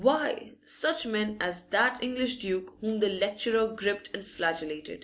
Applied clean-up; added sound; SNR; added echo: none; none; none; none.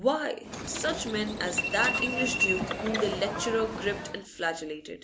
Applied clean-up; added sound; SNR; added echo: none; Subway, metro, underground; 1 dB; none.